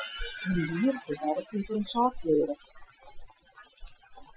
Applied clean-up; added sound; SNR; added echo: classical method Wiener filter.